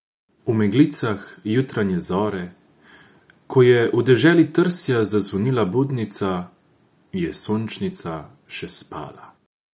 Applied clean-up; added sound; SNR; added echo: none; none; none; none.